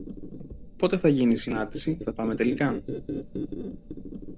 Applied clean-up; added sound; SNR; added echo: none; Squeak; 7 dB; none.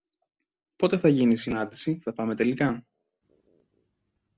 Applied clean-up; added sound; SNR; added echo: none; none; none; none.